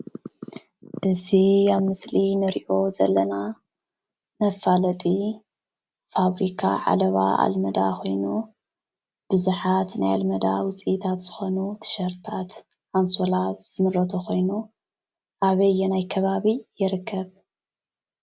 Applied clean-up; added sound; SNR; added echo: none; none; none; none.